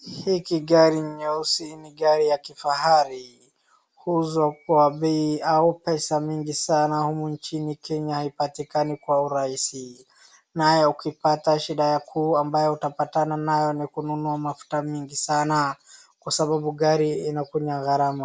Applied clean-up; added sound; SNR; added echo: none; none; none; none.